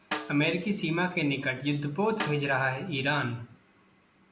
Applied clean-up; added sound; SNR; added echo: none; Snare drum; 13 dB; none.